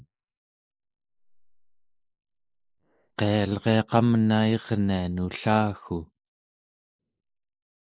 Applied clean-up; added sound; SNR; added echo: neural mask model Resemble Enhance denoiser.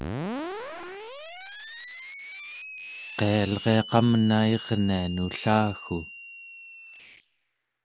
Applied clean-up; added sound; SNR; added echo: none; Screech; 11 dB; none.